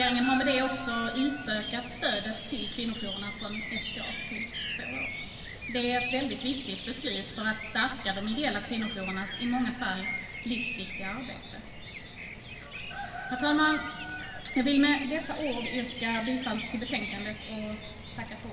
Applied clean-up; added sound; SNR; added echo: none; Bird vocalization, bird call, bird song; 5 dB; reverberation time 2.5 s.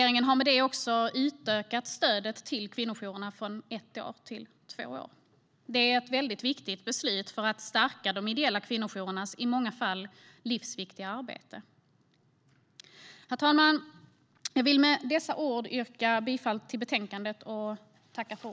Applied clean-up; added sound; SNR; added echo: none; none; none; none.